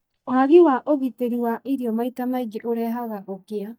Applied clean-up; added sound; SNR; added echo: neural mask model DeepFilterNet 3.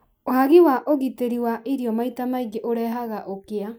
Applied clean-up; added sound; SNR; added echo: none; none; none; none.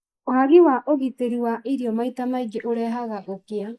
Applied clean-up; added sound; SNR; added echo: neural mask model Resemble Enhance denoiser.